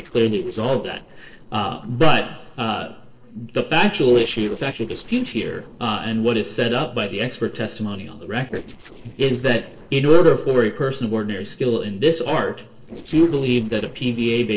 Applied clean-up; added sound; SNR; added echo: neural separator model SepFormer DNS4.